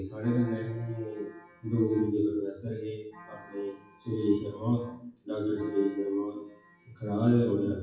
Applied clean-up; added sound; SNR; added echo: classical method WPE with log-MMSE.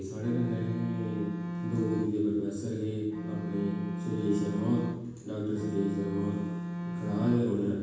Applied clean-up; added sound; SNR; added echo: none; Bowed string instrument; 5 dB; reverberation time 1.2 s.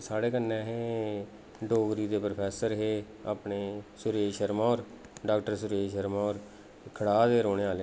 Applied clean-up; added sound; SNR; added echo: none; none; none; none.